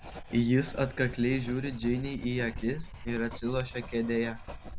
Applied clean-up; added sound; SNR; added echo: none; Writing; 11 dB; none.